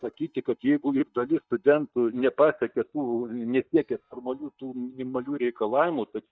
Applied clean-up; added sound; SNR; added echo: neural mask model DeepFilterNet 3.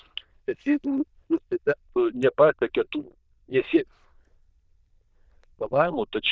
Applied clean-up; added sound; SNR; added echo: neural diffusion model UNIVERSE++.